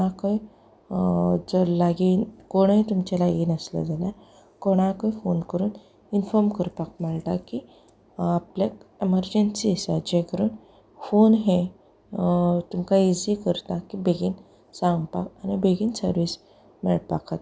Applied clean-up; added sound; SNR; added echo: none; none; none; none.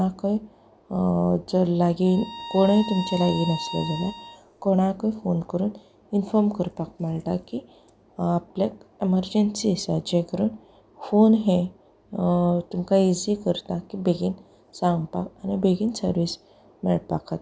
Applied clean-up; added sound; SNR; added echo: none; Bowed string instrument; 11 dB; none.